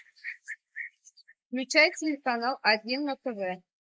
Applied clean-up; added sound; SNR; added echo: neural mask model Resemble Enhance denoiser.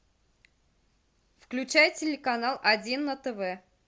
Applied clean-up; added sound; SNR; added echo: none; none; none; none.